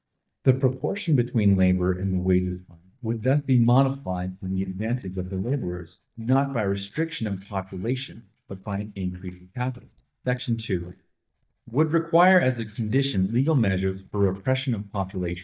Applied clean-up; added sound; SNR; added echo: neural mask model DeepFilterNet 3.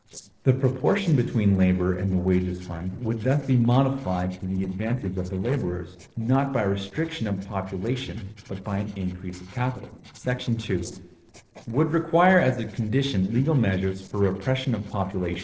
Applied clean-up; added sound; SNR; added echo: neural separator model SepFormer DNS4.